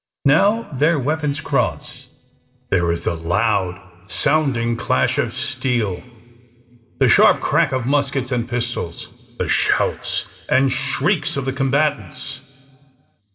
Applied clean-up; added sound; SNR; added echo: neural separator model SepFormer DNS4.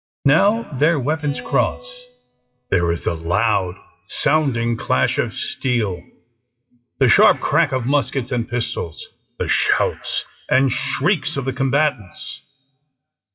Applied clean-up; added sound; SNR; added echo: classical method WPE with log-MMSE.